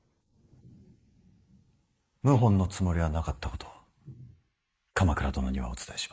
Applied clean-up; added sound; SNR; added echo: neural mask model Resemble Enhance denoiser.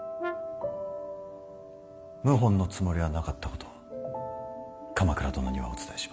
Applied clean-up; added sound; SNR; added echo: none; Brass instrument; 10 dB; none.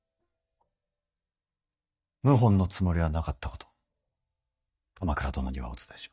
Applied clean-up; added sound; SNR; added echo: neural mask model DeepFilterNet 3.